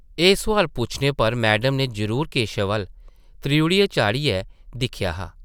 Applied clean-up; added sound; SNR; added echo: none; none; none; none.